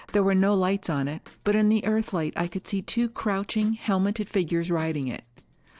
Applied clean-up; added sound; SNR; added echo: neural separator model SepFormer DNS4.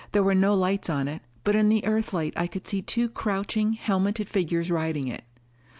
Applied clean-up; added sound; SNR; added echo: none; none; none; none.